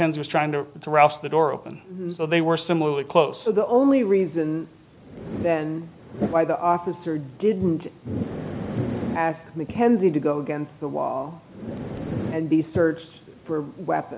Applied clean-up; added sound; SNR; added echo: none; none; none; none.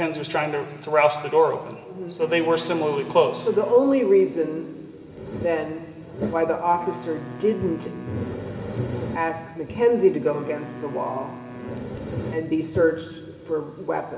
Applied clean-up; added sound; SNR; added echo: none; Wind instrument, woodwind instrument; 17 dB; reverberation time 2.8 s.